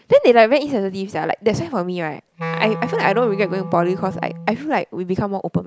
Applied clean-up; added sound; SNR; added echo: none; Wind instrument, woodwind instrument; 12 dB; none.